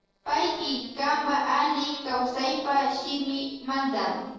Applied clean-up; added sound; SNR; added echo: neural separator model SepFormer DNS4.